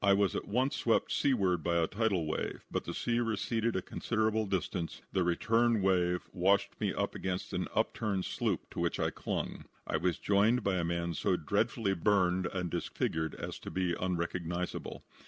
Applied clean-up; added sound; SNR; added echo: none; none; none; none.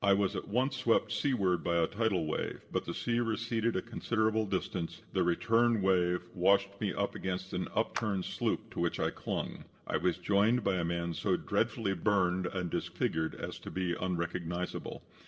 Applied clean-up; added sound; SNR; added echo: neural separator model SepFormer DNS4.